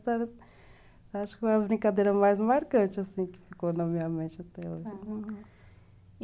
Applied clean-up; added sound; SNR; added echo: none; none; none; none.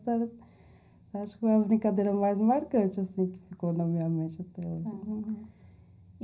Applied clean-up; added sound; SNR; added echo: none; none; none; reverberation time 0.4 s.